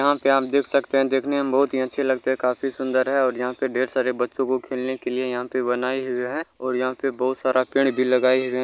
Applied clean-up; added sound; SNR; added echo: none; none; none; none.